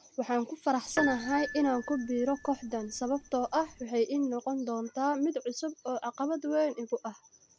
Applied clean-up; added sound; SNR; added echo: none; Piano; 10 dB; none.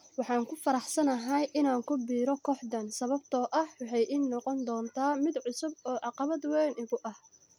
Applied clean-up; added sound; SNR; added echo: none; none; none; none.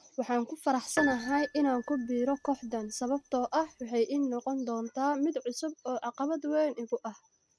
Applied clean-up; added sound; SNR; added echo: neural mask model RNNoise.